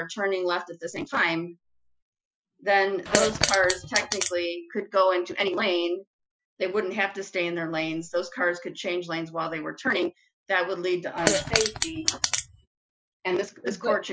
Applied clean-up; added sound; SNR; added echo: classical method Wiener filter.